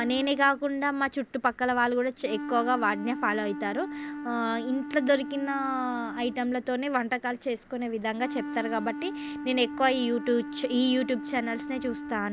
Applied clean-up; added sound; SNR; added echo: none; Wind instrument, woodwind instrument; 10 dB; none.